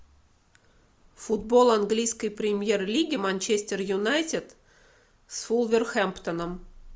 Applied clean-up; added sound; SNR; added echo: none; none; none; none.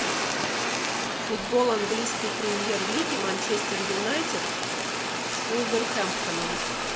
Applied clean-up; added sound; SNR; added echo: none; Fire; -2 dB; none.